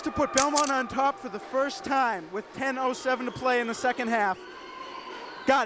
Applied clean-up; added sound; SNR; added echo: none; Camera; 7 dB; none.